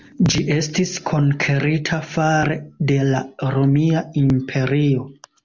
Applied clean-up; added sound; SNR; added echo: none; none; none; none.